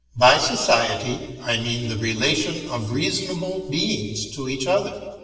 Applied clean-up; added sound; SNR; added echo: neural separator model SepFormer DNS4.